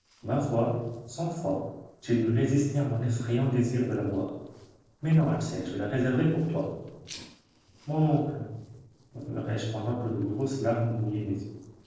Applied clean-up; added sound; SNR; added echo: neural separator model SepFormer DNS4.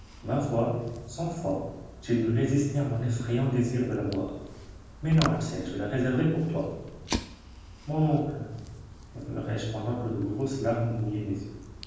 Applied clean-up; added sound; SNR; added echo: none; Fire; 13 dB; reverberation time 1.2 s.